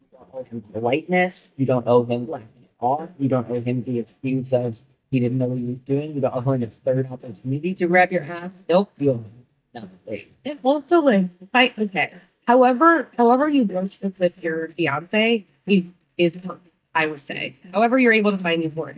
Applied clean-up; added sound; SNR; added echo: neural mask model DeepFilterNet 3.